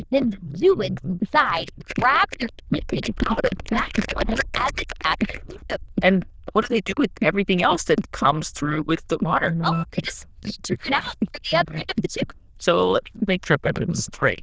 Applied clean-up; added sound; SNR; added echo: neural diffusion model UNIVERSE++.